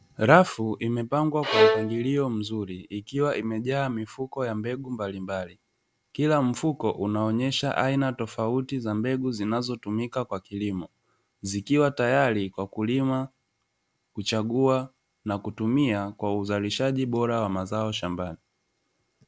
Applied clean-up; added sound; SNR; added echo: none; Bowed string instrument; 0 dB; none.